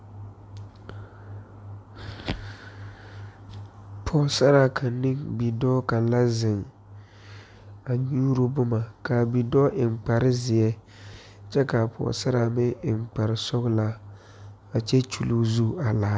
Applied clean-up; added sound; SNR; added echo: none; none; none; none.